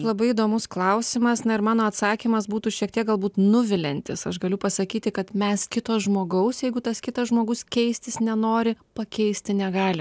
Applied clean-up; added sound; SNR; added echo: none; none; none; none.